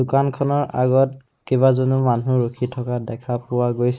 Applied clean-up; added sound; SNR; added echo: neural mask model Resemble Enhance denoiser.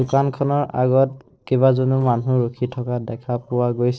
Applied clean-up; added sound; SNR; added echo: neural separator model SepFormer DNS4.